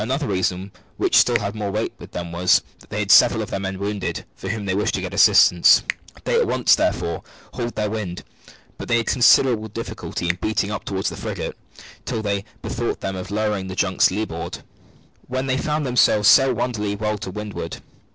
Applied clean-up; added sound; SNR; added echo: none; Finger snapping; 16 dB; none.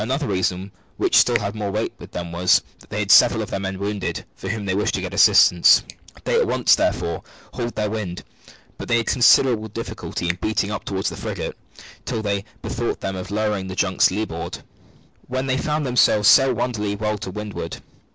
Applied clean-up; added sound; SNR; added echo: neural mask model Resemble Enhance denoiser.